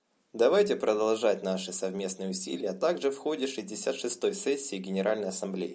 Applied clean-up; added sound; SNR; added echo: none; none; none; none.